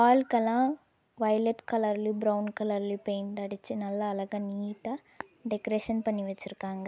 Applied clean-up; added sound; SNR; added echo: none; none; none; none.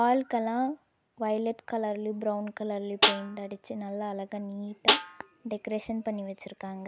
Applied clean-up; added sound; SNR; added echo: none; Snare drum; -4 dB; none.